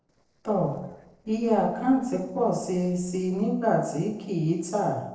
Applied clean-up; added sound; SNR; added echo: neural separator model SepFormer DNS4.